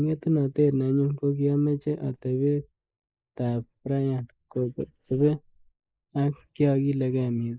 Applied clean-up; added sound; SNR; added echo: neural mask model Resemble Enhance denoiser.